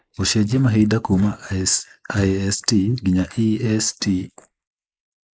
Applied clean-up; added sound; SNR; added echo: neural mask model Resemble Enhance denoiser.